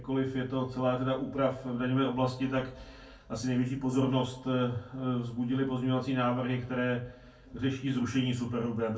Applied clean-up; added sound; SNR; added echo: none; none; none; reverberation time 0.2 s.